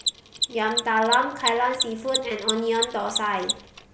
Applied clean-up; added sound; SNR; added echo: none; Mechanisms; 4 dB; none.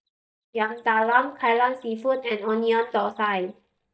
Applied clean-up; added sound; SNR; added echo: neural mask model DeepFilterNet 3.